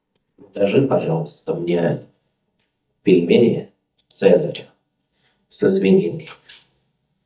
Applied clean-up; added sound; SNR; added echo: neural mask model DeepFilterNet 3.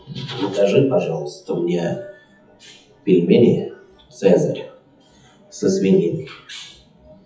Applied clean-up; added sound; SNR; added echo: classical method WPE with log-MMSE.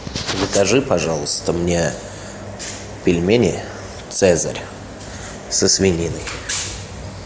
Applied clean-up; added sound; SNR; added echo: none; none; none; none.